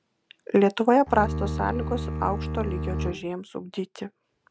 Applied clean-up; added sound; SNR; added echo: none; Bowed string instrument; 3 dB; none.